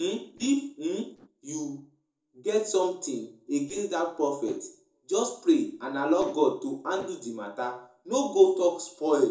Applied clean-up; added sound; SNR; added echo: neural separator model SepFormer DNS4.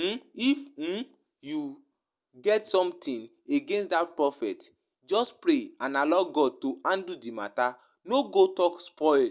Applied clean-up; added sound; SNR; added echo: none; none; none; none.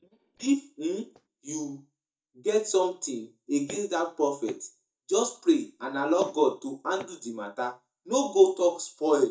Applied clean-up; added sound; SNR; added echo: neural mask model DeepFilterNet 3.